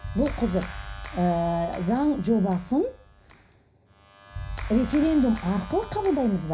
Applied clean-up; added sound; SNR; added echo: none; Clapping; 12 dB; reverberation time 0.5 s.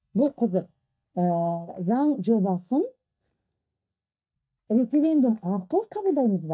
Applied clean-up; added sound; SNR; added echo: neural mask model DeepFilterNet 3.